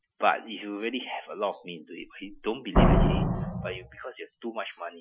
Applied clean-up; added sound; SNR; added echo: classical method Wiener filter.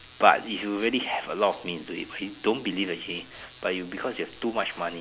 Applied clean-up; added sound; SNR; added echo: none; none; none; none.